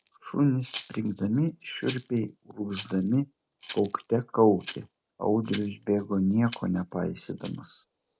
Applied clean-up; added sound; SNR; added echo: none; Rattle (instrument); 0 dB; none.